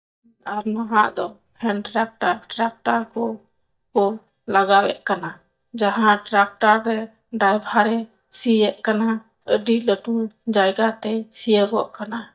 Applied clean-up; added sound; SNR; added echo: neural mask model DeepFilterNet 3.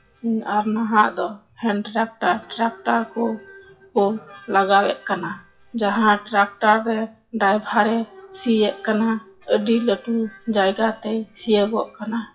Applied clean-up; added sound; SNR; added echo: classical method WPE with log-MMSE.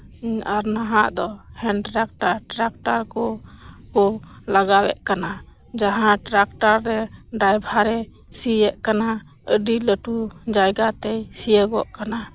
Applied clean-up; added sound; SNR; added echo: none; none; none; none.